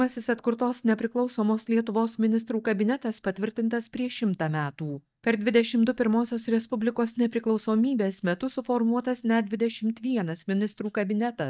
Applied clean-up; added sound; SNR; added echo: neural mask model DeepFilterNet 3.